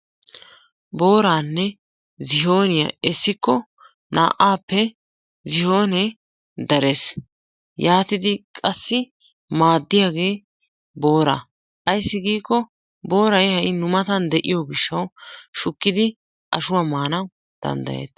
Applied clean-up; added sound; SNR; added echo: none; none; none; none.